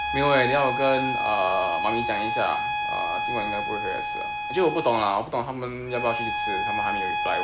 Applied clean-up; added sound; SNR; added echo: none; Bowed string instrument; 1 dB; none.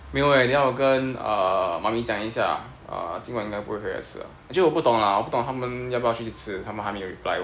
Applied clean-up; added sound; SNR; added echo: none; none; none; none.